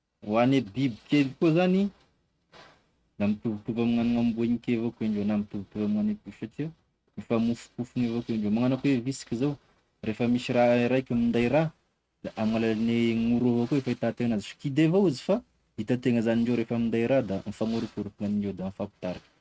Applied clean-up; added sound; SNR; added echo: neural mask model RNNoise.